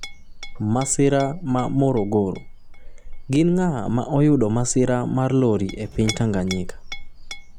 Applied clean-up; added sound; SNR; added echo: none; Chink, clink; 11 dB; none.